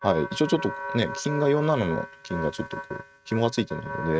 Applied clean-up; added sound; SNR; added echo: neural mask model RNNoise.